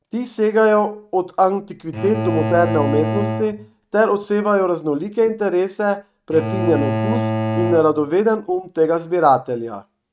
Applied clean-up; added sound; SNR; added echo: neural mask model RNNoise.